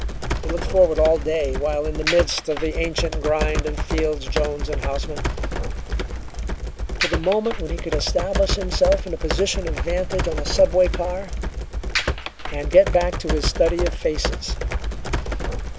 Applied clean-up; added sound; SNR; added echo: none; Computer keyboard; 1 dB; none.